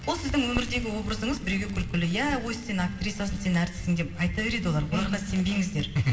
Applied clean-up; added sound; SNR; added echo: none; Crackle; 15 dB; reverberation time 1.1 s.